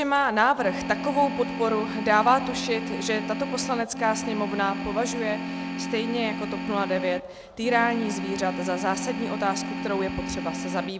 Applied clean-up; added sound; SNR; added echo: none; Organ; 5 dB; none.